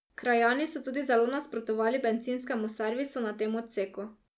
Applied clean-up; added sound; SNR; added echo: none; none; none; none.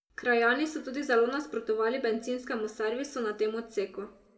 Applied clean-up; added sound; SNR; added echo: none; none; none; reverberation time 1.1 s.